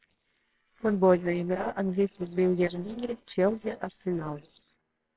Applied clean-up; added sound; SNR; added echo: neural separator model SepFormer WHAMR!.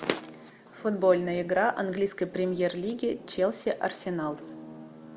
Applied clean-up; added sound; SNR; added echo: none; none; none; none.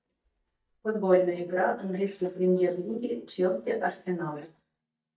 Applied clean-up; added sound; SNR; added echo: neural mask model DeepFilterNet 3.